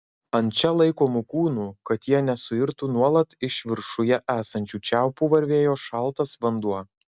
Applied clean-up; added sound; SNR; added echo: none; none; none; none.